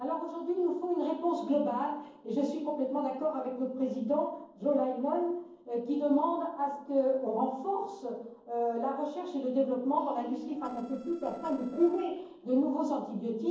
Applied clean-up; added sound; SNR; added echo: neural separator model SepFormer DNS4.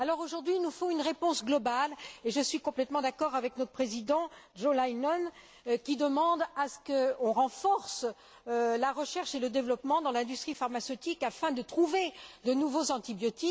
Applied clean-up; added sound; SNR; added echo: none; none; none; none.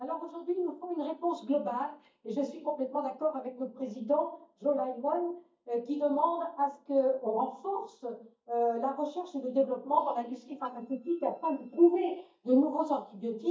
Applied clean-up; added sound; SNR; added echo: neural mask model DeepFilterNet 3.